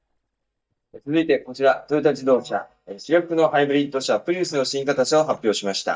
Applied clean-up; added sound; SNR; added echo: neural mask model DeepFilterNet 3.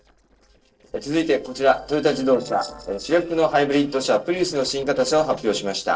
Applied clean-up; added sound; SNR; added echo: neural separator model SepFormer DNS4.